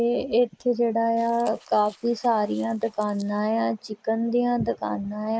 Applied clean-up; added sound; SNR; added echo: neural mask model Resemble Enhance denoiser.